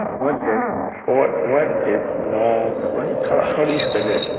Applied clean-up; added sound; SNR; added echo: neural mask model Resemble Enhance denoiser.